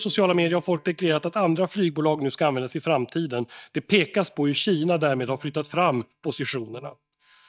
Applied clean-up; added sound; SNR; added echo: neural mask model DeepFilterNet 3.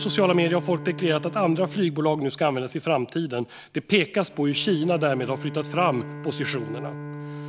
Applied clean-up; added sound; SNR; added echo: none; Bowed string instrument; 13 dB; none.